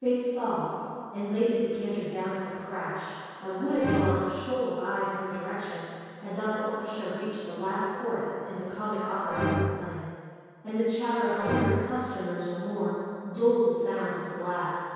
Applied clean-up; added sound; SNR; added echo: none; Musical instrument; 3 dB; reverberation time 2.2 s.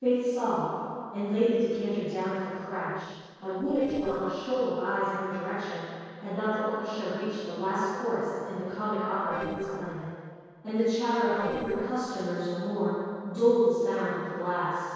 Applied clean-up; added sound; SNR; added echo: neural separator model SepFormer DNS4.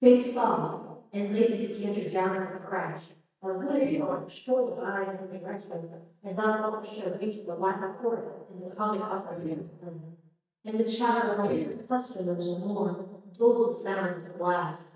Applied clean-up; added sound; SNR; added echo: neural mask model DeepFilterNet 3.